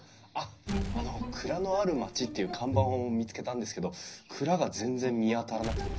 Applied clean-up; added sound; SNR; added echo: none; Explosion; 11 dB; reverberation time 0.5 s.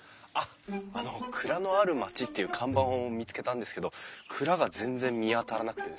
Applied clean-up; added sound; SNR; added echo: none; none; none; none.